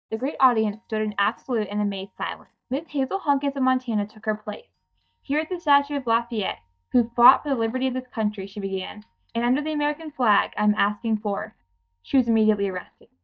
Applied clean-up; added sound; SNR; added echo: neural mask model DeepFilterNet 3.